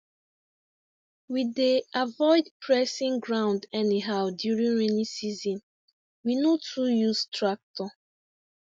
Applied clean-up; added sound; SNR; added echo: none; none; none; none.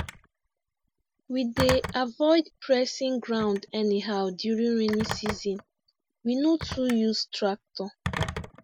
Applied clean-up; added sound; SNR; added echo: none; Telephone; 10 dB; none.